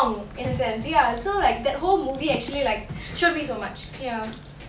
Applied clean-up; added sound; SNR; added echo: none; none; none; none.